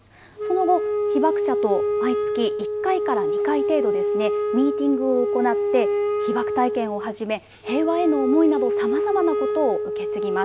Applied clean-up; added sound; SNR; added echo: none; Wind instrument, woodwind instrument; -1 dB; none.